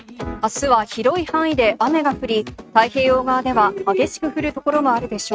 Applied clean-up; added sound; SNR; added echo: neural mask model RNNoise.